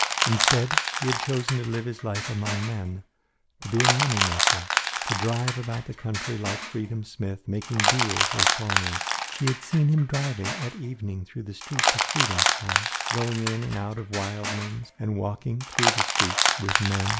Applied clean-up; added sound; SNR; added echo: none; Crushing; -1 dB; none.